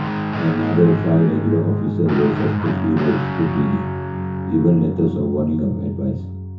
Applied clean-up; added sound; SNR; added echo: none; Guitar; 4 dB; reverberation time 0.6 s.